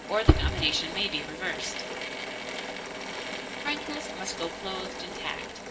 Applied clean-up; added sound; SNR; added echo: none; Drill / Mechanisms; 6 dB; reverberation time 0.9 s.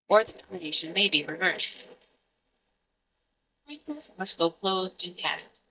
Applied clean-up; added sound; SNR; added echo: neural mask model DeepFilterNet 3.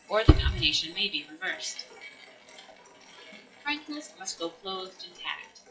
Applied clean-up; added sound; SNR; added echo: classical method WPE with log-MMSE.